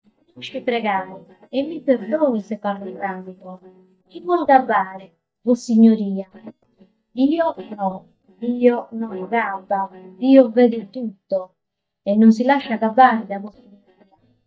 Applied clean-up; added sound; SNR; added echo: neural mask model DeepFilterNet 3.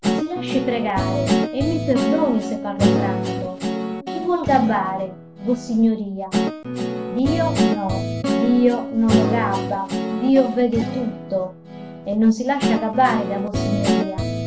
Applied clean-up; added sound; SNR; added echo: none; Guitar; 1 dB; none.